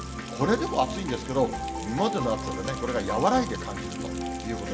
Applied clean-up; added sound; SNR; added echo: none; Sink (filling or washing) / Water tap, faucet; 17 dB; reverberation time 0.7 s.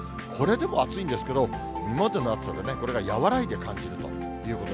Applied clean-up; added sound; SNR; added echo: none; none; none; none.